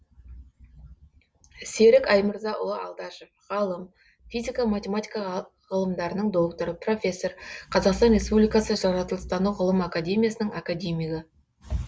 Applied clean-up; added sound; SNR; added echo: none; none; none; none.